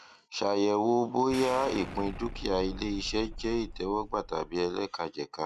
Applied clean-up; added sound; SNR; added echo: none; Explosion; 11 dB; none.